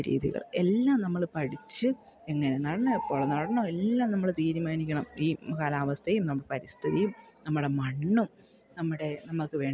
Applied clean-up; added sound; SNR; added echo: none; none; none; none.